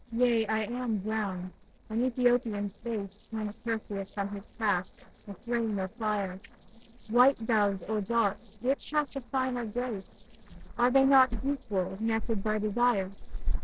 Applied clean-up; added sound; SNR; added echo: neural separator model SepFormer DNS4.